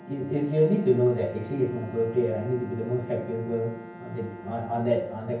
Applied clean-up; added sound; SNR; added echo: none; Bowed string instrument; 18 dB; reverberation time 0.9 s.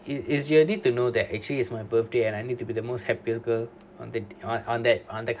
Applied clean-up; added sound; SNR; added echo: none; none; none; none.